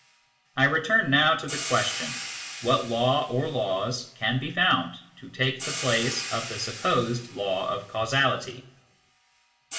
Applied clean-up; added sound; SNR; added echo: none; Hi-hat; 12 dB; reverberation time 0.7 s.